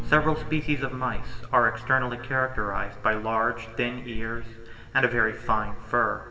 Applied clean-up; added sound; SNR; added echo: none; Acoustic guitar; 20 dB; reverberation time 1.7 s.